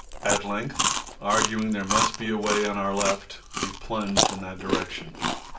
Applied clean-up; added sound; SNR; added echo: none; Chewing, mastication; 0 dB; reverberation time 0.3 s.